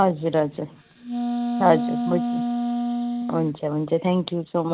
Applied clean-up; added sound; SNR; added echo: none; Wind instrument, woodwind instrument; 2 dB; none.